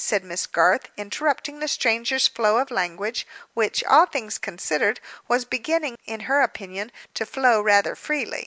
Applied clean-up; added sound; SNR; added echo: none; none; none; none.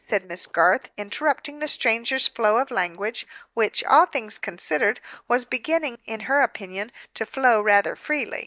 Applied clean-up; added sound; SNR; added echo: neural mask model DeepFilterNet 3.